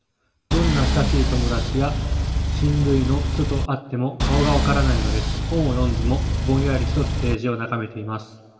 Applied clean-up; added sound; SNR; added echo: none; Engine; -3 dB; reverberation time 1.3 s.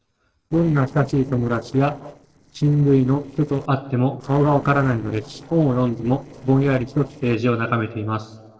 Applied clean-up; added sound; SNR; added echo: neural separator model SepFormer DNS4.